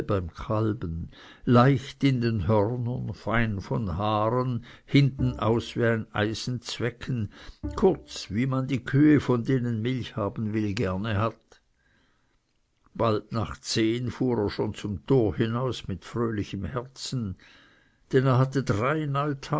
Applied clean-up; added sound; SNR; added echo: none; Bowed string instrument; 16 dB; none.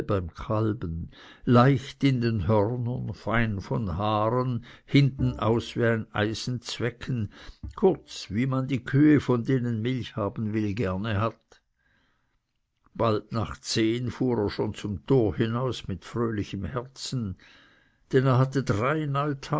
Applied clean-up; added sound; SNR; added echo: neural mask model DeepFilterNet 3.